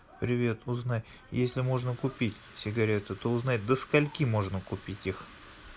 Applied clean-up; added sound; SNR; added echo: none; none; none; none.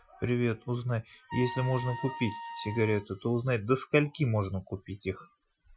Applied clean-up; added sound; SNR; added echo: classical method Wiener filter.